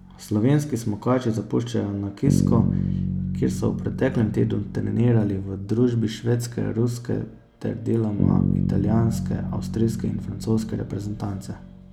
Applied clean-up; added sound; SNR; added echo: none; Bass guitar; 4 dB; none.